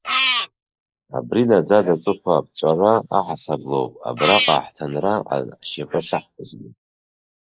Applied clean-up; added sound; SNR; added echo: neural mask model Resemble Enhance denoiser.